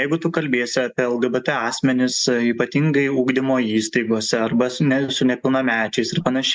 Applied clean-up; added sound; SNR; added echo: neural mask model Resemble Enhance denoiser.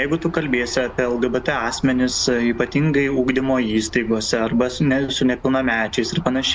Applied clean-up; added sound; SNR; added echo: none; Aircraft; 19 dB; none.